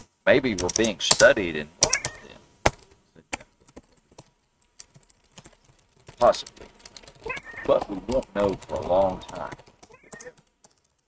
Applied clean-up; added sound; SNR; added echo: neural mask model RNNoise.